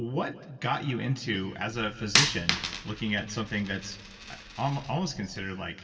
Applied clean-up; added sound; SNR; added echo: none; Coin (dropping); 1 dB; reverberation time 1.8 s.